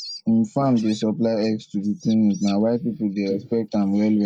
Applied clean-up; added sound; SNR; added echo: neural mask model Resemble Enhance denoiser.